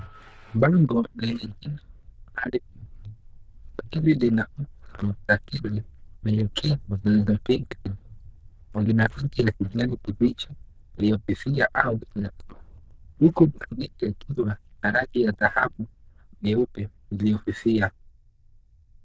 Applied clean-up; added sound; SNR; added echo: neural diffusion model UNIVERSE++.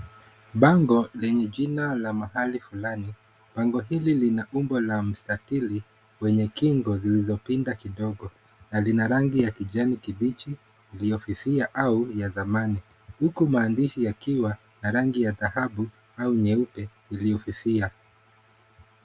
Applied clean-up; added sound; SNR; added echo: none; none; none; none.